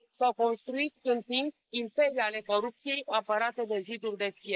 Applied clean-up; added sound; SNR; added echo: neural mask model Resemble Enhance denoiser.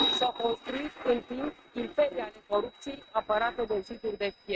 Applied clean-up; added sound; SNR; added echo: neural mask model RNNoise.